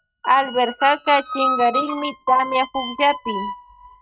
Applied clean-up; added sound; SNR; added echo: neural mask model RNNoise.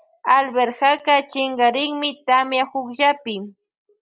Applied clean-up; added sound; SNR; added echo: none; none; none; none.